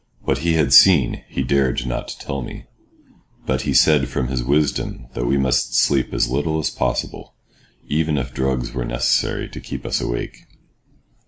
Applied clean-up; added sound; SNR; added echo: neural mask model Resemble Enhance denoiser.